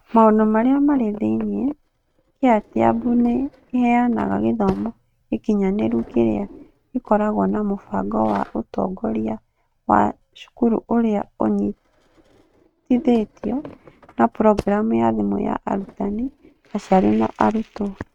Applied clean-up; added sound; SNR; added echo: neural mask model RNNoise.